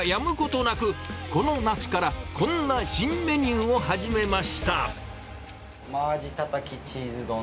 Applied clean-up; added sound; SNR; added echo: none; none; none; none.